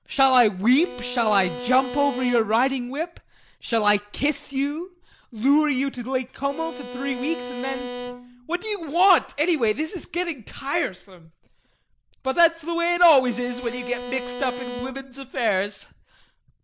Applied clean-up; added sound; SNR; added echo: none; Bowed string instrument; 10 dB; none.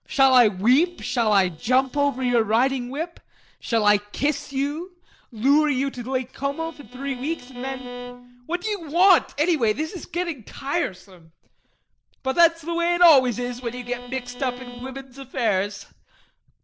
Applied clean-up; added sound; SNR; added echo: neural separator model SepFormer DNS4.